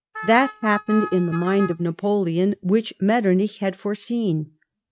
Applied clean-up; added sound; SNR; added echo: neural mask model RNNoise.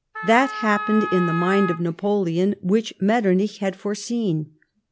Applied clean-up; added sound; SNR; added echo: none; Wind instrument, woodwind instrument; 8 dB; none.